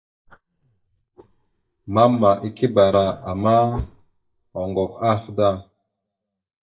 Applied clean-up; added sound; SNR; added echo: neural mask model DeepFilterNet 3.